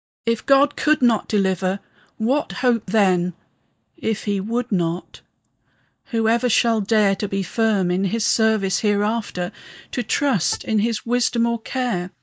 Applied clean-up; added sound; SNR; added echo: neural mask model DeepFilterNet 3.